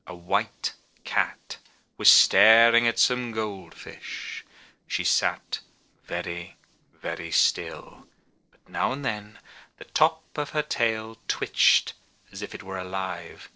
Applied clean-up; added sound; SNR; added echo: neural separator model SepFormer DNS4.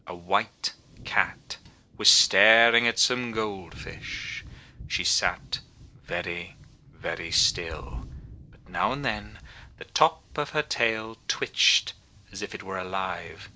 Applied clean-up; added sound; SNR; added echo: none; Thunder; 18 dB; none.